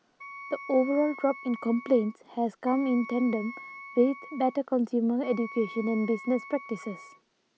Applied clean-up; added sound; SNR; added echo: none; Wind instrument, woodwind instrument; 16 dB; none.